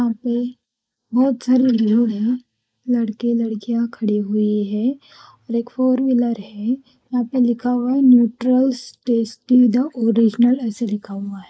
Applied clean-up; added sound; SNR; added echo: neural mask model Resemble Enhance denoiser.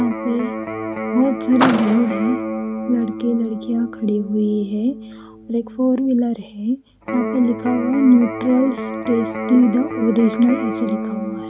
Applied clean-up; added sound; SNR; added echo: none; Electric guitar + Car; 7 dB; none.